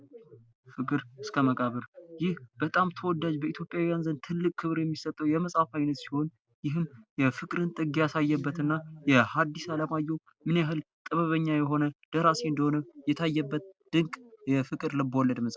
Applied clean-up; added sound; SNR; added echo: none; none; none; none.